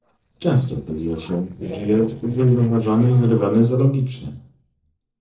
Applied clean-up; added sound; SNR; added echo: neural separator model SepFormer DNS4.